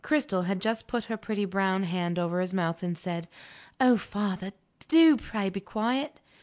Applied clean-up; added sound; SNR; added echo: none; none; none; none.